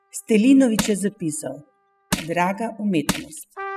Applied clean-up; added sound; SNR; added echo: classical method spectral subtraction.